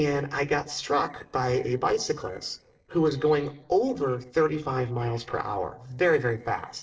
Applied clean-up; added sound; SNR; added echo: neural separator model SepFormer DNS4.